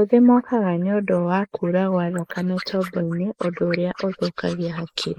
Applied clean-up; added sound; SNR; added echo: neural mask model Resemble Enhance denoiser.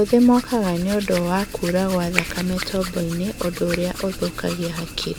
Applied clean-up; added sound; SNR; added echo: none; Hands; 10 dB; none.